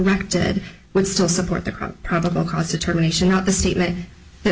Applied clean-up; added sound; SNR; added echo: none; none; none; none.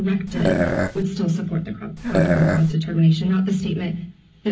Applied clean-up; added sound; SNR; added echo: none; Burping, eructation; 0 dB; reverberation time 0.4 s.